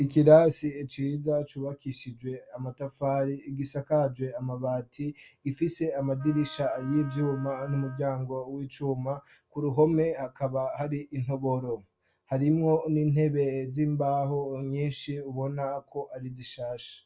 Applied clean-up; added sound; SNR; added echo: none; Wind instrument, woodwind instrument; 19 dB; none.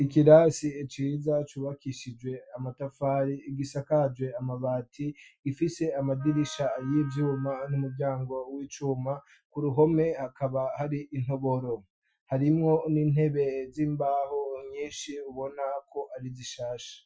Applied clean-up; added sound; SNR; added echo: classical method Wiener filter.